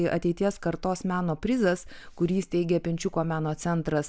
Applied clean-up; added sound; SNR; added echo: none; none; none; none.